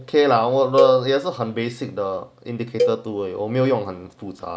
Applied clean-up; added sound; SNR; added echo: none; Cowbell; 7 dB; none.